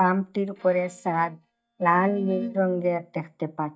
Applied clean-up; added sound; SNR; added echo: neural mask model DeepFilterNet 3.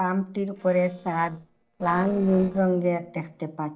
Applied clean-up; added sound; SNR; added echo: neural separator model SepFormer DNS4.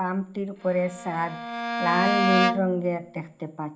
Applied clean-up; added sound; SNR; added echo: none; Bowed string instrument; 1 dB; reverberation time 0.4 s.